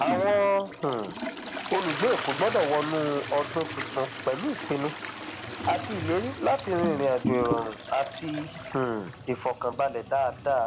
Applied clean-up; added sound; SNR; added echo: none; Toilet flush; 7 dB; none.